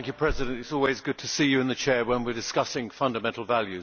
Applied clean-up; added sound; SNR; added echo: none; none; none; none.